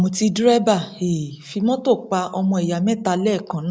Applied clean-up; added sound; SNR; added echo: none; none; none; none.